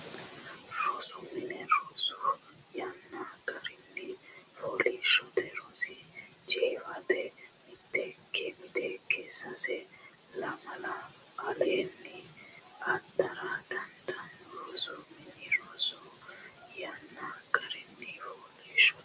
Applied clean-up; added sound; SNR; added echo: none; none; none; none.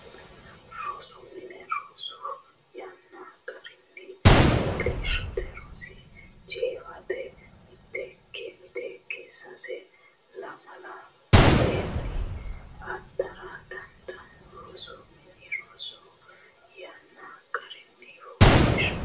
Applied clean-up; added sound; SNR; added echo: none; Gunshot, gunfire; 2 dB; reverberation time 0.3 s.